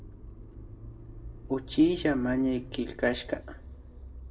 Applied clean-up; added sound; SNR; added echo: none; Motor vehicle (road); 13 dB; reverberation time 0.3 s.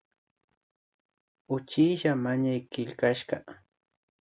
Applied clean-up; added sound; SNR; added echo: none; none; none; none.